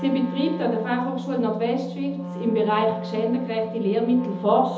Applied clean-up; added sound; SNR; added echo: none; Wind instrument, woodwind instrument; 9 dB; reverberation time 0.7 s.